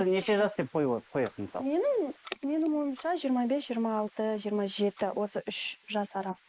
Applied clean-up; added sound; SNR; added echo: neural mask model Resemble Enhance denoiser.